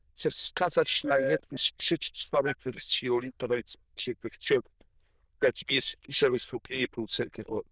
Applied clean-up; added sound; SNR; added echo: neural diffusion model UNIVERSE++.